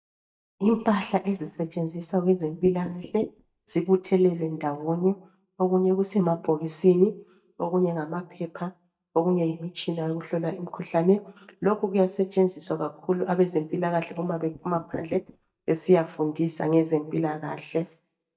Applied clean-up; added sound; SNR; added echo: neural mask model DeepFilterNet 3.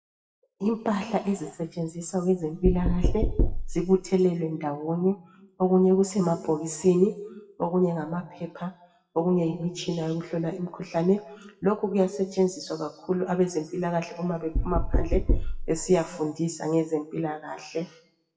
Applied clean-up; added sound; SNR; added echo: classical method WPE with log-MMSE.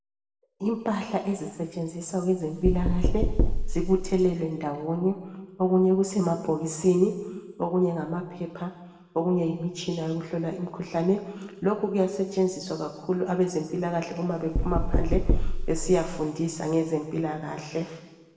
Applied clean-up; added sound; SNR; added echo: none; Knock; -3 dB; reverberation time 1.3 s.